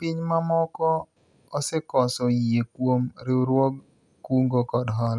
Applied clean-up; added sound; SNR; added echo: none; none; none; none.